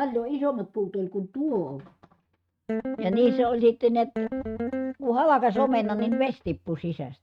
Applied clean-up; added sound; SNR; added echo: neural mask model RNNoise.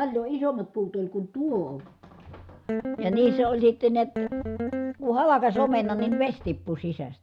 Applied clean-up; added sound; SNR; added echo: none; Guitar; 5 dB; none.